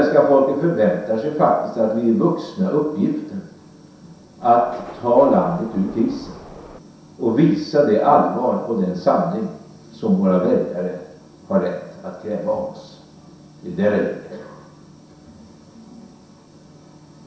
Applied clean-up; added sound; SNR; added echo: none; Subway, metro, underground; 18 dB; reverberation time 0.7 s.